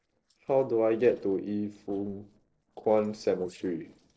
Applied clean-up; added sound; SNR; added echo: neural separator model SepFormer DNS4.